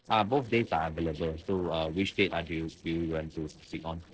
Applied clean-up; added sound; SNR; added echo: neural separator model SepFormer DNS4.